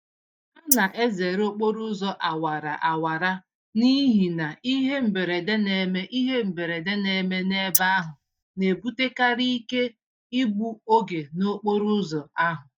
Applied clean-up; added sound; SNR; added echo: neural mask model DeepFilterNet 3.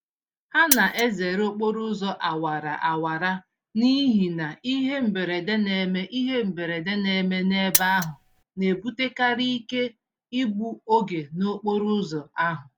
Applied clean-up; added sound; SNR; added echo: none; Mechanisms; 2 dB; none.